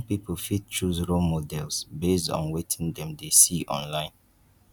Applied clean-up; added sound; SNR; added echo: none; none; none; none.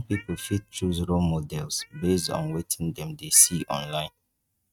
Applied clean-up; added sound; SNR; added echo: neural mask model RNNoise.